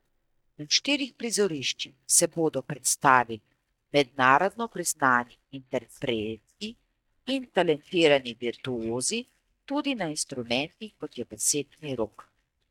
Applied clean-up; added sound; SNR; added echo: neural mask model DeepFilterNet 3.